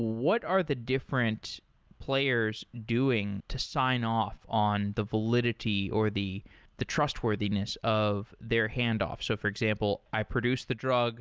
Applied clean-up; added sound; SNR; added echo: none; none; none; none.